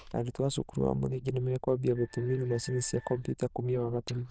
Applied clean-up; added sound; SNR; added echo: neural diffusion model UNIVERSE++.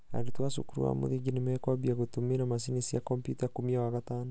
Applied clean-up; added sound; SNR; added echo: none; none; none; none.